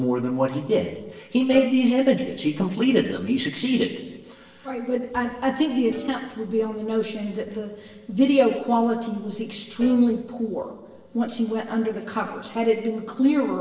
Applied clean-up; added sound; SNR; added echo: neural separator model SepFormer DNS4.